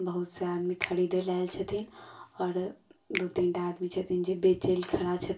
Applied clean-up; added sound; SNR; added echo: none; Finger snapping; 15 dB; reverberation time 0.2 s.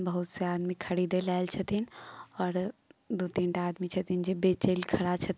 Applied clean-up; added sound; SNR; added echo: none; none; none; none.